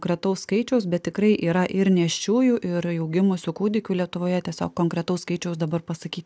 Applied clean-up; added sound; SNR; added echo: none; none; none; none.